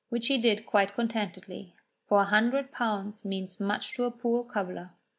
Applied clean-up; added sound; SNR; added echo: none; none; none; none.